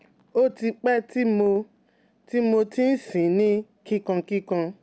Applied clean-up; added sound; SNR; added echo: none; none; none; none.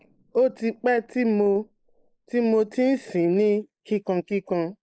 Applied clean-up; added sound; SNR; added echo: neural mask model Resemble Enhance denoiser.